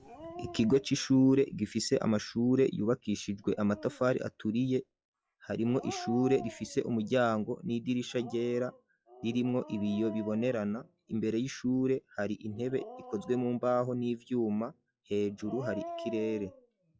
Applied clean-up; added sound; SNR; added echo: classical method log-MMSE.